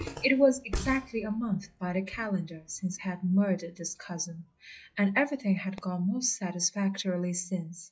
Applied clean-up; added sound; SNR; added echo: classical method log-MMSE.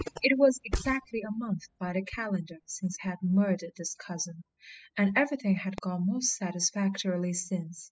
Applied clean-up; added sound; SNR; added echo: classical method spectral subtraction.